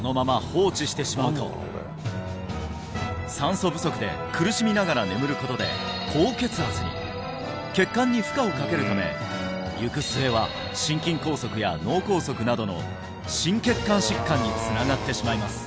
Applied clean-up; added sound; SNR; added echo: none; none; none; none.